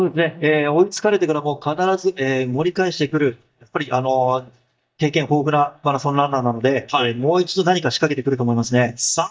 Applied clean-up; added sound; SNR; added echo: neural mask model DeepFilterNet 3.